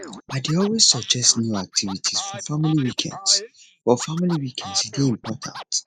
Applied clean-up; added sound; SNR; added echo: neural mask model Resemble Enhance denoiser.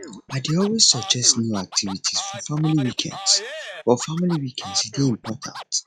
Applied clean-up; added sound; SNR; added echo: classical method log-MMSE.